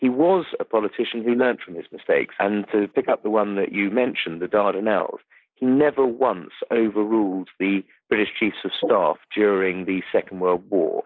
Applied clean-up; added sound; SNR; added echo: neural mask model Resemble Enhance denoiser.